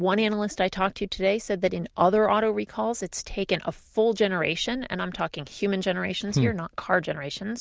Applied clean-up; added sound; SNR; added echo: none; none; none; none.